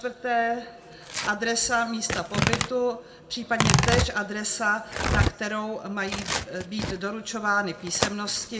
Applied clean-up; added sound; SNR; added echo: none; Tearing; 1 dB; reverberation time 0.5 s.